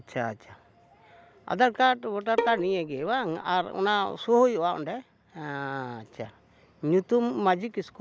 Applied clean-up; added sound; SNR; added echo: none; Bowed string instrument; 6 dB; none.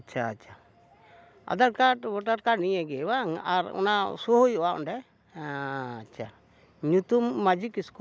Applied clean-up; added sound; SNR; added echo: none; none; none; none.